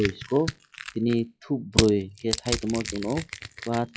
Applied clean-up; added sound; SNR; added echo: classical method log-MMSE.